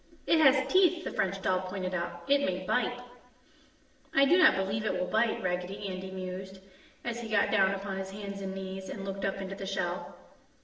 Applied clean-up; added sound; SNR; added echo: none; none; none; reverberation time 0.9 s.